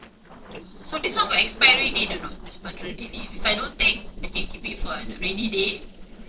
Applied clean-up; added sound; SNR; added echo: neural separator model SepFormer DNS4.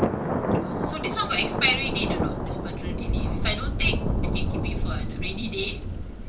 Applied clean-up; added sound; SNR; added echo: none; Thunder; -5 dB; reverberation time 0.3 s.